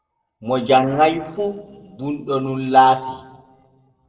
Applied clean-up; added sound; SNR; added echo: neural separator model SepFormer DNS4.